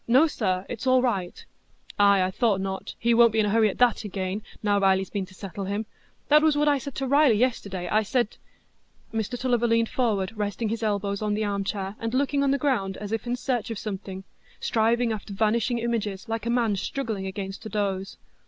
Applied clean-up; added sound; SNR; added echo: none; none; none; none.